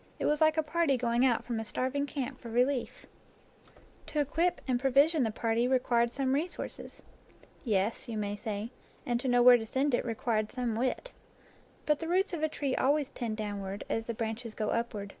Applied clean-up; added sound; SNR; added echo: none; none; none; none.